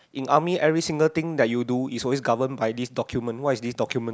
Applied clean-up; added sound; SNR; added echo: none; none; none; none.